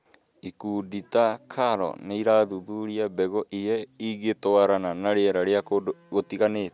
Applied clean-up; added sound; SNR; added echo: none; none; none; none.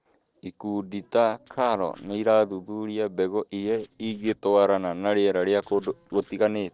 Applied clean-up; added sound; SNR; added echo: neural separator model SepFormer DNS4.